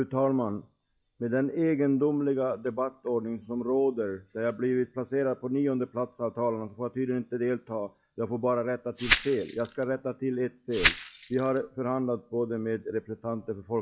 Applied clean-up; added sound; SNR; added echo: classical method log-MMSE.